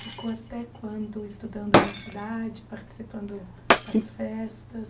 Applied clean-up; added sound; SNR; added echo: none; Shatter; -4 dB; none.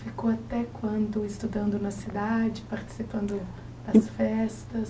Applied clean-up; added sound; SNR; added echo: none; none; none; none.